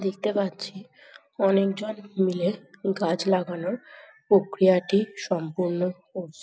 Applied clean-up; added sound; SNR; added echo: none; none; none; none.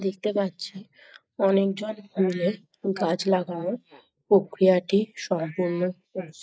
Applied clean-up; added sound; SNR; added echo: neural mask model Resemble Enhance denoiser.